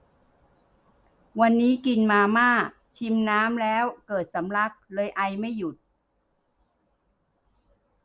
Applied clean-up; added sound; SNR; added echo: none; none; none; none.